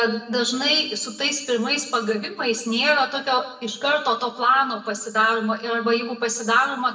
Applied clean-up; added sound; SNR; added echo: none; none; none; reverberation time 0.8 s.